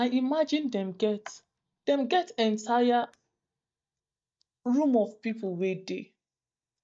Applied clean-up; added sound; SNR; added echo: neural mask model DeepFilterNet 3.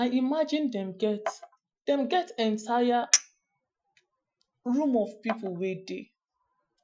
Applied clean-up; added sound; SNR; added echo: classical method Wiener filter.